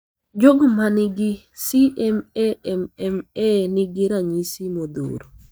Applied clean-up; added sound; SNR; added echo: neural mask model DeepFilterNet 3.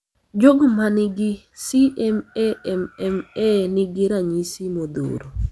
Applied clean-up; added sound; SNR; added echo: none; none; none; none.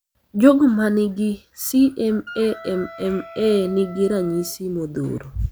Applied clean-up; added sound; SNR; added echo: none; Wind instrument, woodwind instrument; 19 dB; none.